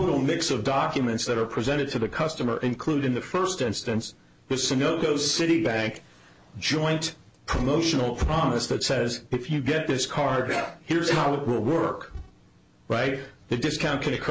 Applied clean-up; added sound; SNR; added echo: none; none; none; none.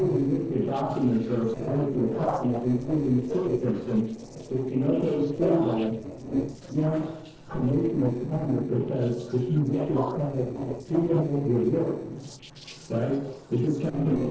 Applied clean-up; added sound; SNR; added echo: neural separator model SepFormer DNS4.